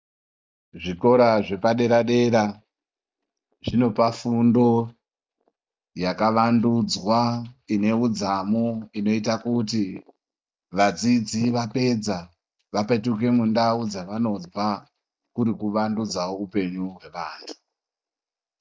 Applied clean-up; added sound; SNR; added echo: neural mask model DeepFilterNet 3.